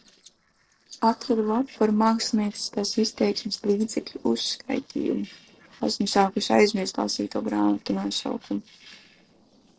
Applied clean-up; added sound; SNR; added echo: neural separator model SepFormer DNS4.